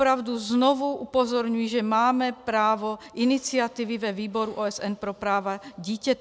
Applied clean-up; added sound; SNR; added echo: none; none; none; none.